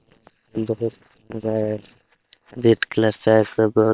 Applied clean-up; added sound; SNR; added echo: neural separator model SepFormer WHAM!.